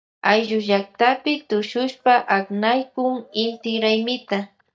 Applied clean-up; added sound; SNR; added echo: neural mask model DeepFilterNet 3.